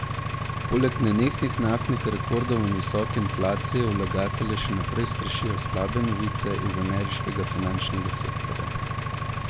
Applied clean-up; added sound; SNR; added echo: none; Engine; 1 dB; none.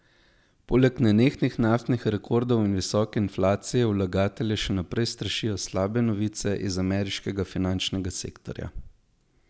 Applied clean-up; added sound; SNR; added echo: none; none; none; none.